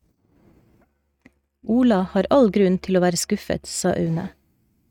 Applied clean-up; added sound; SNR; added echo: neural mask model RNNoise.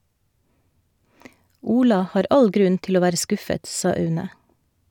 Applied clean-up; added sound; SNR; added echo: none; none; none; none.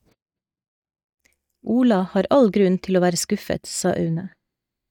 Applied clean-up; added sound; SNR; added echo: neural mask model DeepFilterNet 3.